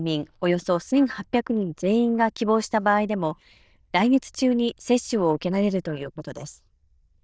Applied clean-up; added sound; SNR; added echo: neural diffusion model UNIVERSE++.